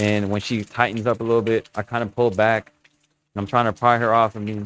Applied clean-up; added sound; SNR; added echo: neural mask model RNNoise.